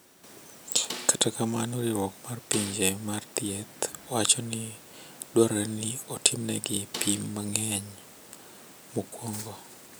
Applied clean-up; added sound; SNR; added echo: none; Snare drum; 12 dB; none.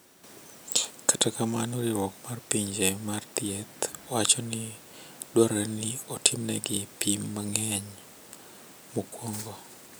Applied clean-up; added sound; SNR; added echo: none; none; none; none.